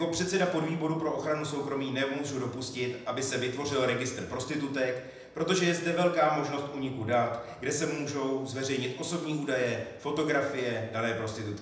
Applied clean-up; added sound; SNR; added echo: none; none; none; reverberation time 0.8 s.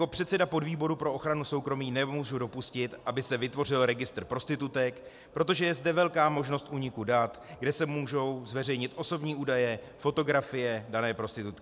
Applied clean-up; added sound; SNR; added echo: none; none; none; none.